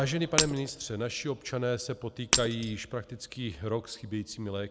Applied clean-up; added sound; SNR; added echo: none; Shatter; 2 dB; none.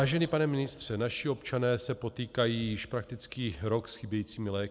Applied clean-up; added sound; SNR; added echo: none; none; none; none.